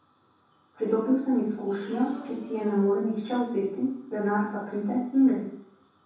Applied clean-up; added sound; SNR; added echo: none; Breathing; 20 dB; reverberation time 0.7 s.